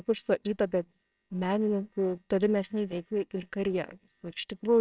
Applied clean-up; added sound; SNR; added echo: neural separator model SepFormer WHAMR!.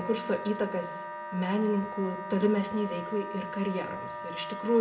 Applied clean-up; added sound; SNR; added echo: none; Wind instrument, woodwind instrument; 8 dB; reverberation time 0.8 s.